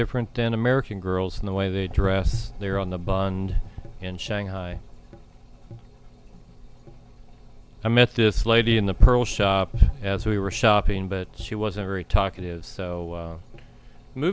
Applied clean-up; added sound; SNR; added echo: none; Gurgling / Engine; 14 dB; none.